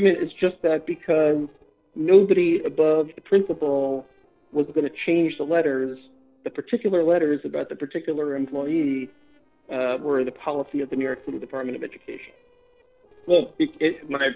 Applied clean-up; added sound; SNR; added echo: neural separator model SepFormer DNS4.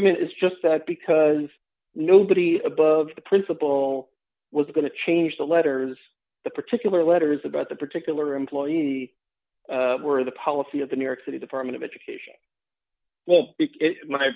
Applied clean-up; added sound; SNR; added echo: none; none; none; none.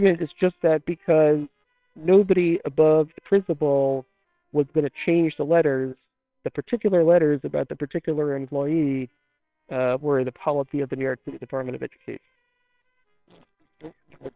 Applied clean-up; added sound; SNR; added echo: neural separator model SepFormer WHAMR!.